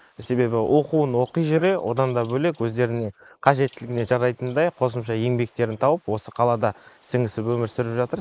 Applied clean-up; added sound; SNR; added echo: neural mask model Resemble Enhance denoiser.